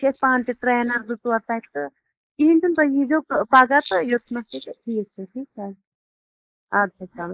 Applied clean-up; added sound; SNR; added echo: neural mask model Resemble Enhance denoiser.